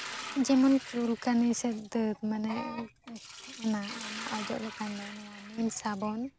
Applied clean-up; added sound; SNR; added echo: none; Liquid; 14 dB; none.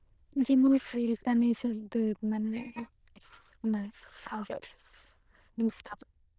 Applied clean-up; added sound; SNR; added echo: neural diffusion model UNIVERSE++.